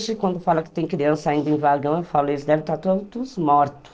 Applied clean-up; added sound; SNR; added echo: neural separator model SepFormer DNS4.